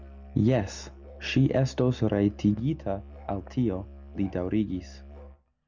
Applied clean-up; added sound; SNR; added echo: none; Musical instrument; 17 dB; none.